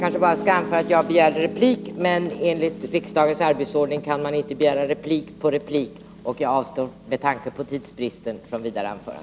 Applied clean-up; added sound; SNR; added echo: none; Piano; 13 dB; none.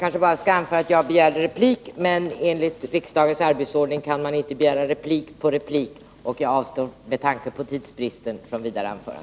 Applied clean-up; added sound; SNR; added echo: none; none; none; none.